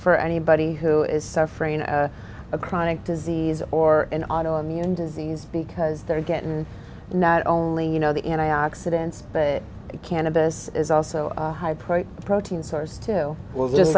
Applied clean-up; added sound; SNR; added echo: none; none; none; none.